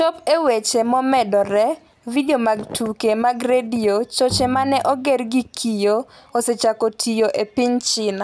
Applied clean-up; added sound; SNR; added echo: none; Bowed string instrument; 15 dB; none.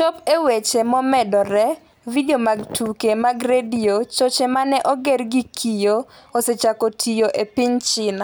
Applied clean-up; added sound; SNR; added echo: none; none; none; none.